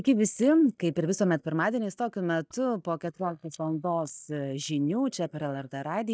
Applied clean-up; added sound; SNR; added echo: neural mask model DeepFilterNet 3.